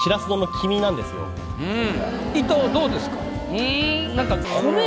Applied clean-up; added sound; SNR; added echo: none; none; none; none.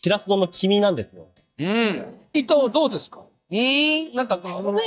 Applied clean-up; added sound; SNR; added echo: neural mask model DeepFilterNet 3.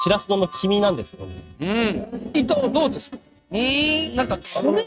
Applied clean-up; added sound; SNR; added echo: neural mask model RNNoise.